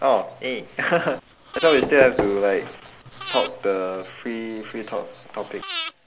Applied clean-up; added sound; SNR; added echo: none; Knock / Wood + Breathing; 9 dB; none.